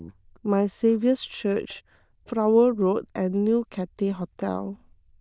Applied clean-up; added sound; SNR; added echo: neural diffusion model UNIVERSE++.